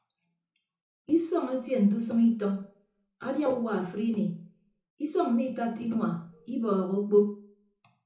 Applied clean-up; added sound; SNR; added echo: none; none; none; reverberation time 0.7 s.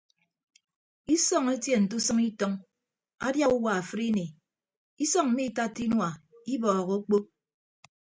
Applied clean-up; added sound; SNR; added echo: none; none; none; none.